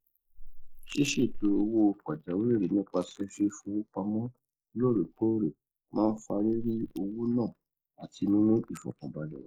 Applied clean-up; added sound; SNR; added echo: neural mask model Resemble Enhance denoiser.